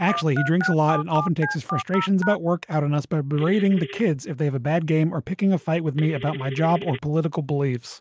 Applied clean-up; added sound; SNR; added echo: none; Telephone; 12 dB; none.